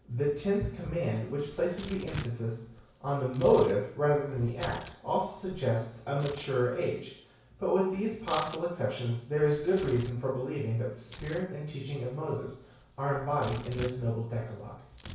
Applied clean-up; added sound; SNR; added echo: none; Tearing; 17 dB; reverberation time 0.6 s.